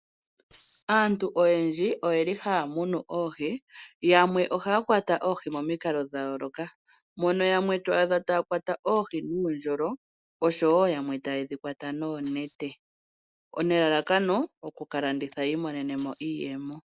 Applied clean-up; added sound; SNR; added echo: neural mask model Resemble Enhance denoiser.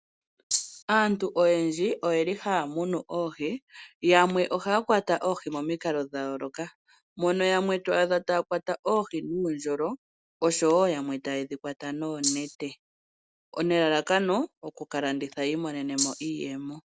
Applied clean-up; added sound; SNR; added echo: none; Rattle (instrument); 2 dB; none.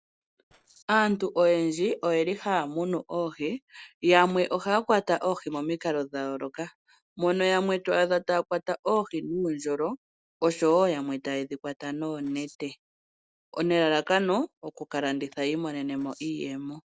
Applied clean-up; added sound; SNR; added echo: neural separator model SepFormer DNS4.